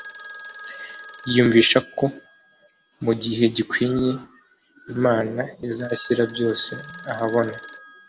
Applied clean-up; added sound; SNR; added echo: none; Telephone; 18 dB; none.